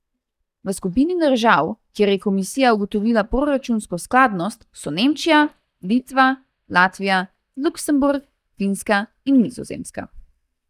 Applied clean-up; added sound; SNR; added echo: neural mask model DeepFilterNet 3.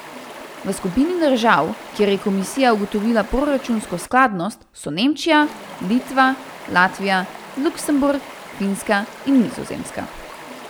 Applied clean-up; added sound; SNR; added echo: none; Stream; 16 dB; none.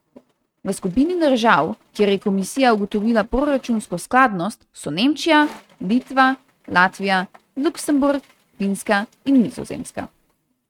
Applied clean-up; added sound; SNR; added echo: neural mask model RNNoise.